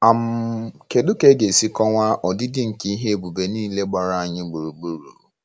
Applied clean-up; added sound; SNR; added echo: none; none; none; none.